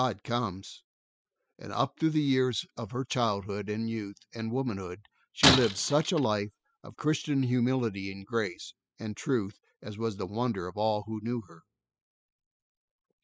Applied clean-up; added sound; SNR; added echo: classical method spectral subtraction.